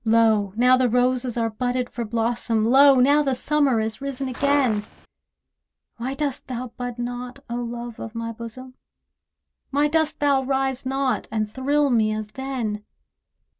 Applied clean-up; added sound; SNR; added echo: none; Fart; 10 dB; none.